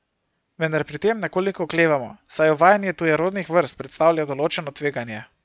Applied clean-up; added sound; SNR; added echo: none; none; none; none.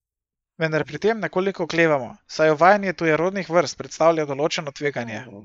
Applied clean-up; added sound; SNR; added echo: neural mask model Resemble Enhance denoiser.